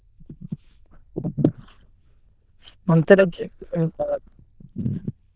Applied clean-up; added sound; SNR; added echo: neural diffusion model UNIVERSE++.